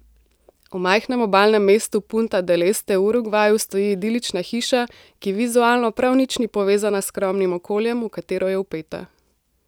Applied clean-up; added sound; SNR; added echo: none; none; none; none.